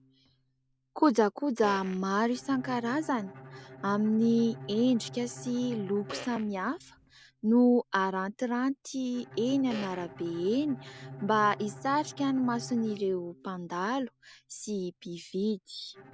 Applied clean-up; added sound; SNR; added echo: none; Fart + Bowed string instrument; 17 dB; none.